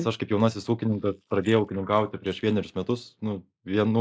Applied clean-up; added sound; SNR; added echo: neural mask model Resemble Enhance denoiser.